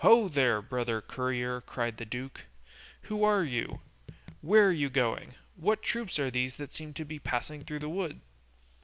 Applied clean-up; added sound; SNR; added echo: none; Raindrop / Drip; 18 dB; none.